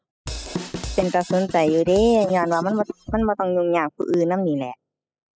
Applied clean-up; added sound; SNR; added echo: classical method spectral subtraction.